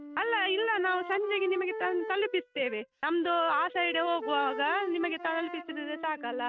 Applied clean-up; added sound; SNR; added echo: neural mask model RNNoise.